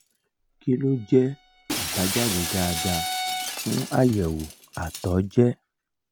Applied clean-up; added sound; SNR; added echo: none; Shatter + Bowed string instrument; 7 dB; none.